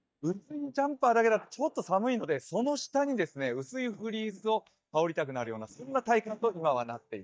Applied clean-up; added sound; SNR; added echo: neural mask model DeepFilterNet 3.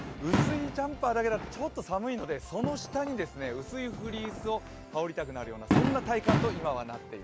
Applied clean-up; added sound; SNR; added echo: none; Fireworks; 1 dB; none.